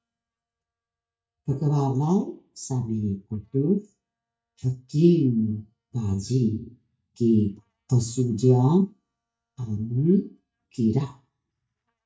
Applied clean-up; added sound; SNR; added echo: neural mask model DeepFilterNet 3.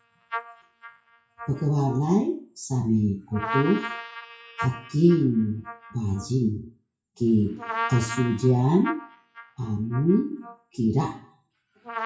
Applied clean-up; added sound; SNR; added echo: classical method WPE with log-MMSE.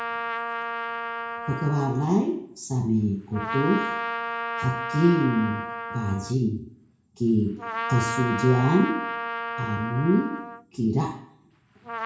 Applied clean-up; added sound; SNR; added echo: none; Trumpet; 6 dB; reverberation time 0.6 s.